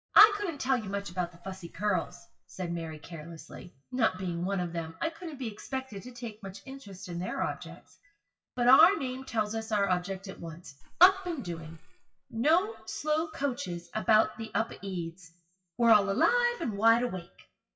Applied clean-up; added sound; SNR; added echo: classical method WPE with log-MMSE.